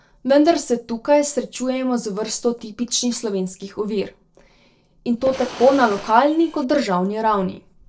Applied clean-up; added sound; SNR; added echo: neural separator model SepFormer DNS4.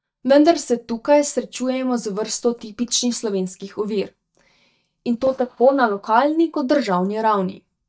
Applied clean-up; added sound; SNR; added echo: neural mask model DeepFilterNet 3.